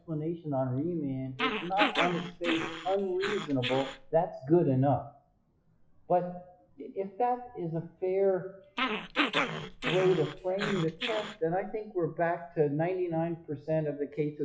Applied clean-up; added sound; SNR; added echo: classical method log-MMSE.